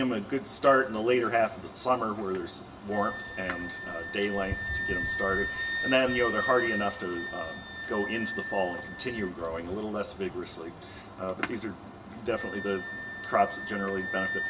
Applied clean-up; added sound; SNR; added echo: none; Wind instrument, woodwind instrument; 7 dB; reverberation time 0.7 s.